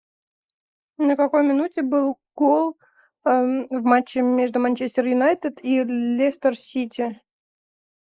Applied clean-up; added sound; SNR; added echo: neural mask model Resemble Enhance denoiser.